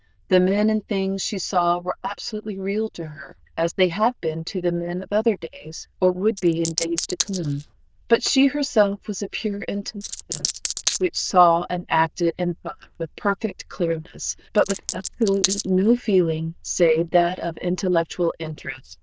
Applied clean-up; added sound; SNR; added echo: neural diffusion model UNIVERSE++.